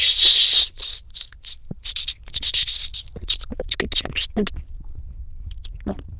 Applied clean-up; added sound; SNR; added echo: neural diffusion model UNIVERSE++.